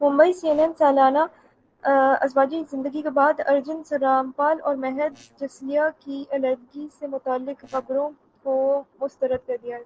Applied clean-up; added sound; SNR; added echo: neural separator model SepFormer DNS4.